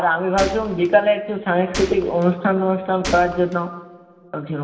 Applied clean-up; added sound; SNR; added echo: none; Gunshot, gunfire; 13 dB; reverberation time 2.6 s.